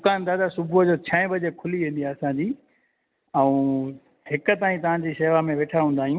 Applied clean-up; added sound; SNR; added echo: none; none; none; none.